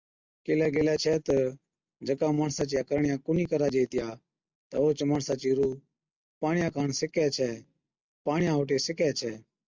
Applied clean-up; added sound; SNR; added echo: none; none; none; none.